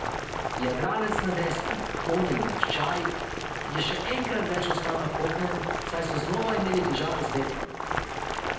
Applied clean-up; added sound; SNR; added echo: none; Boiling; 1 dB; reverberation time 0.9 s.